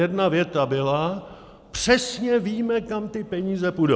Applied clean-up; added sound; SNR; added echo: none; none; none; none.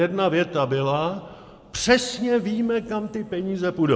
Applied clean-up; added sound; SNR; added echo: none; none; none; reverberation time 1.6 s.